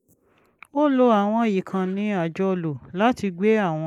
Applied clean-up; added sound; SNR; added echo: neural mask model Resemble Enhance denoiser.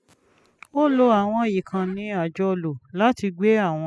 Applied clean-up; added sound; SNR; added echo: classical method spectral subtraction.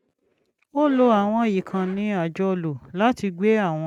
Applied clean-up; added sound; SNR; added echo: neural mask model RNNoise.